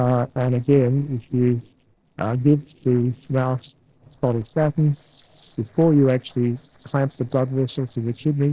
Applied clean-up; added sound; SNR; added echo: neural separator model SepFormer DNS4.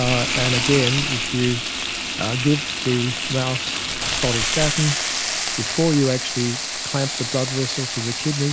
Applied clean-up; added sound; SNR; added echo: none; Frying (food); 1 dB; none.